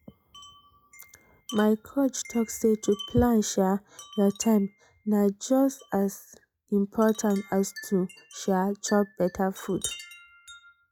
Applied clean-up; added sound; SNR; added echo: classical method log-MMSE.